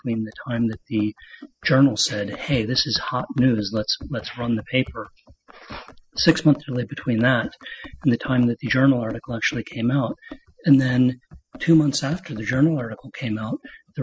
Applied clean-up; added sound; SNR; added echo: classical method spectral subtraction.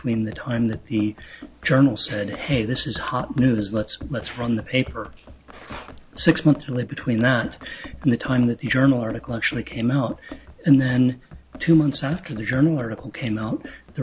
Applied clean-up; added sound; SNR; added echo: none; Run; 18 dB; none.